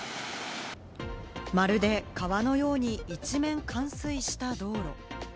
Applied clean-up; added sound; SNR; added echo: none; none; none; none.